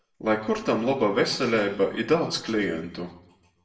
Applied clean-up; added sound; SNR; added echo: none; none; none; reverberation time 0.8 s.